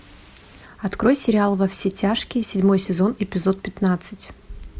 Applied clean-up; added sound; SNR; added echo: none; none; none; none.